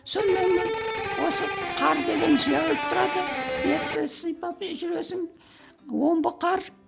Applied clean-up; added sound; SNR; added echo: none; Electric guitar; 3 dB; none.